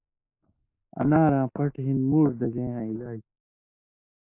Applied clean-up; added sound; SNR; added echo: neural mask model Resemble Enhance denoiser.